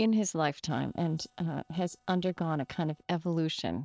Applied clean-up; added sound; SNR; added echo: neural separator model SepFormer DNS4.